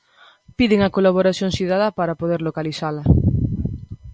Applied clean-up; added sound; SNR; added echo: none; none; none; none.